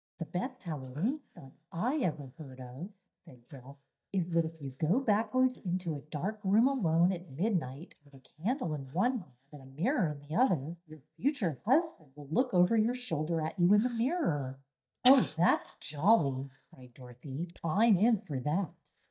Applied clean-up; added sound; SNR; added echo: neural mask model DeepFilterNet 3.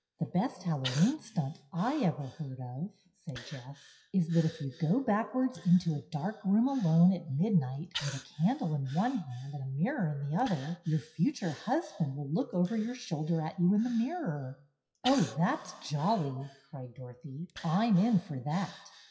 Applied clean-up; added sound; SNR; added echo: classical method WPE with log-MMSE.